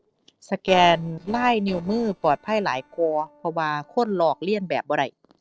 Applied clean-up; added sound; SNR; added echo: neural separator model SepFormer DNS4.